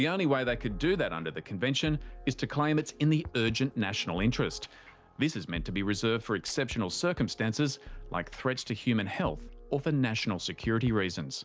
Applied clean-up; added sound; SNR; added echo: none; none; none; none.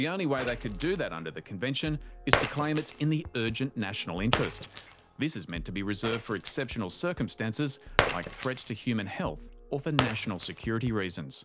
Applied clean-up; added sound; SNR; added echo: none; Shatter; 2 dB; none.